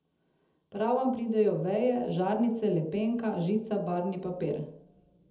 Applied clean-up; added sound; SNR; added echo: none; none; none; reverberation time 0.8 s.